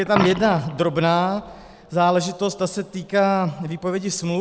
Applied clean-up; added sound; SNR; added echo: none; Coin (dropping); 13 dB; none.